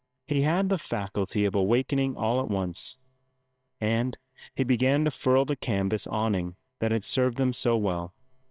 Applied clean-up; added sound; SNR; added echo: neural separator model SepFormer WHAMR!.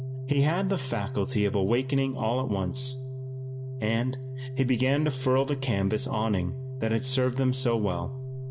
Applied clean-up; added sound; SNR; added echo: none; Organ; 7 dB; reverberation time 0.3 s.